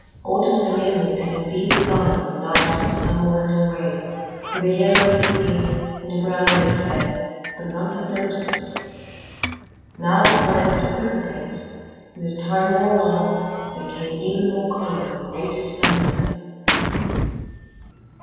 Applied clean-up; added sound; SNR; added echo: none; Gunshot, gunfire; 3 dB; reverberation time 2.1 s.